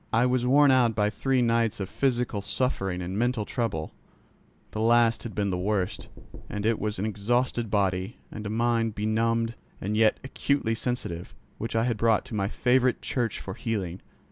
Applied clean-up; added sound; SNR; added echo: none; Knock; 14 dB; none.